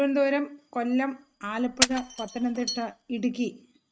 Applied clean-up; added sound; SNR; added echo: neural mask model RNNoise.